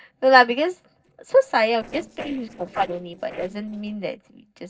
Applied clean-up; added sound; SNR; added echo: neural separator model SepFormer DNS4.